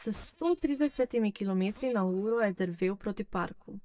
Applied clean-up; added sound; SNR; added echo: neural mask model DeepFilterNet 3.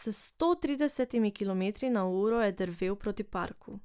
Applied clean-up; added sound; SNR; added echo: none; none; none; none.